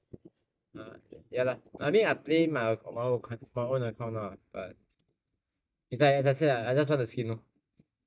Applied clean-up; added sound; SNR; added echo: neural mask model DeepFilterNet 3.